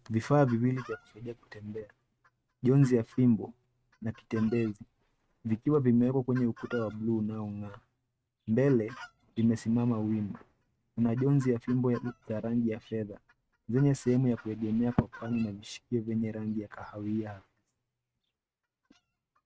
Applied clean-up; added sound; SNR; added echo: neural mask model RNNoise.